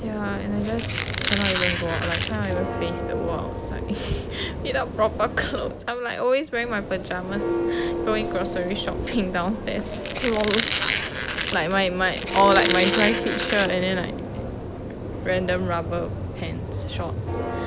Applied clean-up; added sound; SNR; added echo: none; Church bell + Squeak; 2 dB; none.